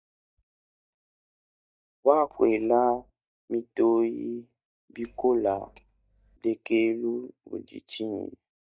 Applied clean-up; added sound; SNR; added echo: neural mask model DeepFilterNet 3.